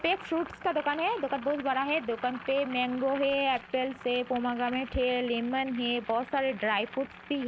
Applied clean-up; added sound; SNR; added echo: none; Boiling; 16 dB; none.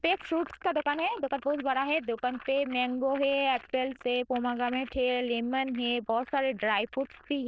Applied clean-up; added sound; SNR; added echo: neural diffusion model UNIVERSE++.